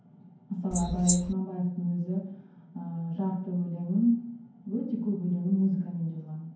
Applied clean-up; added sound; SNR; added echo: none; Wild animals; 1 dB; reverberation time 0.9 s.